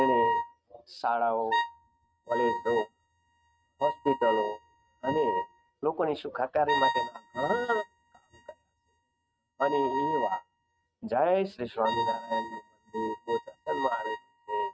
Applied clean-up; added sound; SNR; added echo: neural mask model RNNoise.